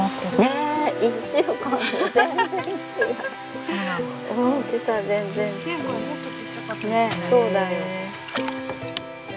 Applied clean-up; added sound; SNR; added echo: none; none; none; none.